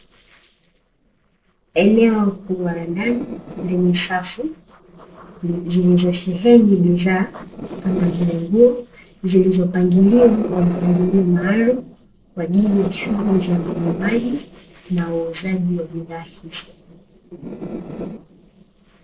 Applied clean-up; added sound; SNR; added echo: neural separator model SepFormer DNS4.